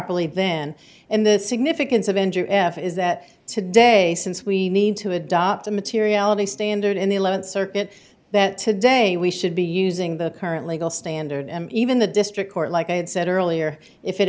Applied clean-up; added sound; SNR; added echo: none; none; none; none.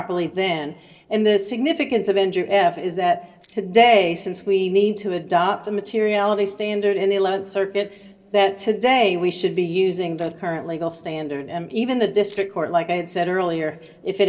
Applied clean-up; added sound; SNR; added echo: neural separator model SepFormer DNS4.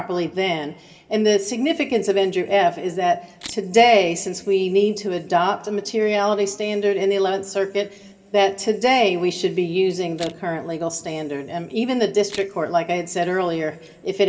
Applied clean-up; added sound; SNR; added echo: none; Camera; 20 dB; reverberation time 2.7 s.